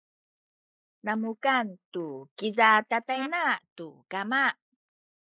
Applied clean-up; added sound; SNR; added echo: neural mask model Resemble Enhance denoiser.